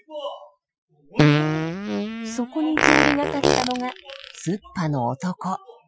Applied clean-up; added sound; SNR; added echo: classical method Wiener filter.